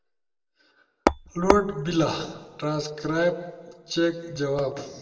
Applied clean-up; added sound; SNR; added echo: none; Tap / Hammer; -2 dB; reverberation time 1.3 s.